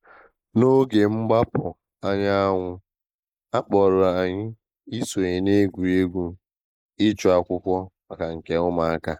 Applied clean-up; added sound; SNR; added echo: neural mask model Resemble Enhance denoiser.